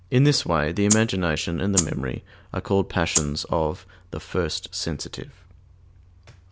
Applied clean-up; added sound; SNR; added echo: none; Rattle (instrument); 2 dB; none.